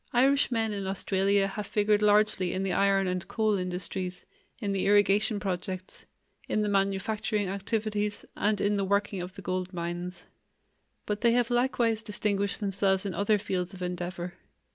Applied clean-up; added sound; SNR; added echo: none; none; none; none.